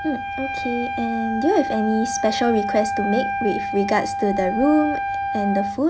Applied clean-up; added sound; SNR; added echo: none; Wind instrument, woodwind instrument; 4 dB; none.